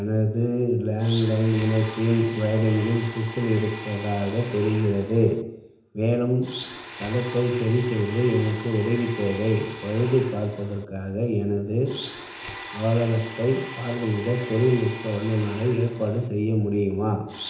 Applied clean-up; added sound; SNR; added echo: none; Domestic sounds, home sounds; 15 dB; reverberation time 0.8 s.